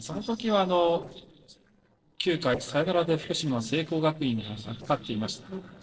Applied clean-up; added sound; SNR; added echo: neural separator model SepFormer DNS4.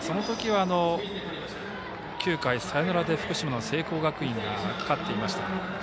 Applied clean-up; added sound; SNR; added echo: none; none; none; none.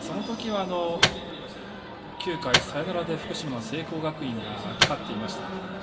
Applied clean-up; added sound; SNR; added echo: none; Microwave oven; -1 dB; reverberation time 2.3 s.